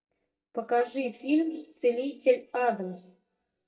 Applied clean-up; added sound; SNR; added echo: neural mask model DeepFilterNet 3.